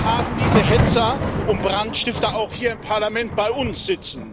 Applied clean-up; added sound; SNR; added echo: none; Thunder; 0 dB; none.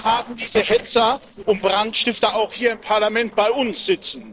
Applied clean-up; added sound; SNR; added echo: neural separator model SepFormer DNS4.